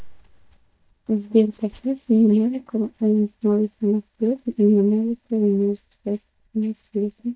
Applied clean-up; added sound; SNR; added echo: neural mask model DeepFilterNet 3.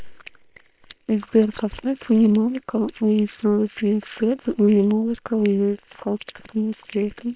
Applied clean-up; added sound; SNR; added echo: neural separator model SepFormer WHAM!.